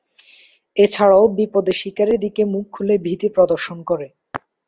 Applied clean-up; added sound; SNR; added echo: none; none; none; none.